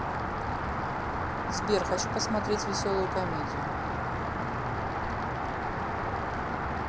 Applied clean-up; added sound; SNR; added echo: none; Rain; -5 dB; none.